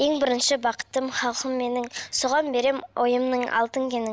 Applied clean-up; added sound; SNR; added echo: none; none; none; none.